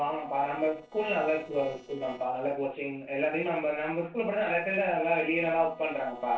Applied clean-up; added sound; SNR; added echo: neural separator model SepFormer DNS4.